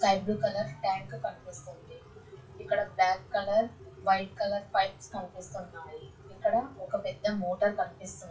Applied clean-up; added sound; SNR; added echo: classical method WPE with log-MMSE.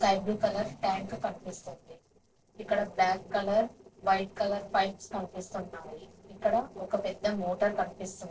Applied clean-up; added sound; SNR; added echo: neural separator model SepFormer DNS4.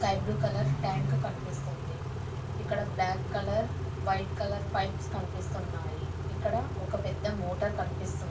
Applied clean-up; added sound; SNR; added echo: none; Idling / Accelerating, revving, vroom / Car; -1 dB; reverberation time 0.2 s.